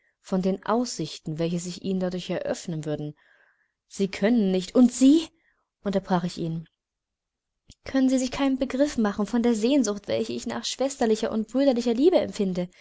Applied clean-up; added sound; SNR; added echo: none; none; none; none.